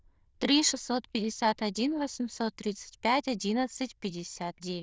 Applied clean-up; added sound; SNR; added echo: neural diffusion model UNIVERSE++.